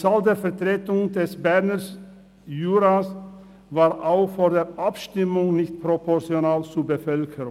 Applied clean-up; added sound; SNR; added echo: none; none; none; none.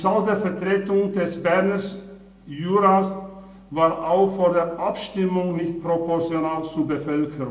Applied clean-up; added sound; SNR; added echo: none; none; none; reverberation time 0.6 s.